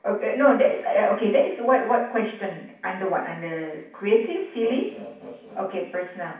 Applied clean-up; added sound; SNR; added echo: none; none; none; reverberation time 0.6 s.